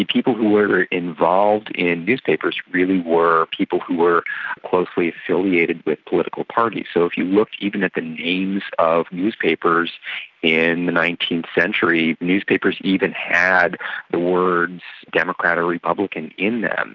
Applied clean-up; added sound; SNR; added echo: none; none; none; none.